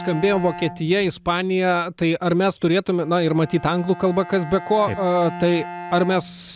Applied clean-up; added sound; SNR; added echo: none; Bowed string instrument; 15 dB; none.